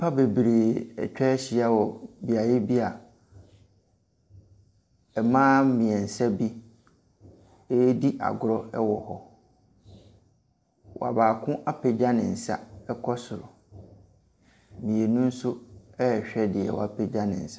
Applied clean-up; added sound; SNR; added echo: none; none; none; none.